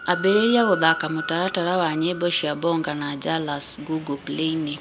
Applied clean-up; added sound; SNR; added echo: none; Train; 12 dB; none.